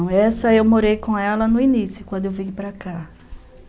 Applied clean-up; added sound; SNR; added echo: none; none; none; none.